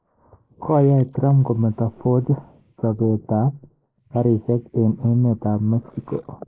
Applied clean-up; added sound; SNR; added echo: neural mask model Resemble Enhance denoiser.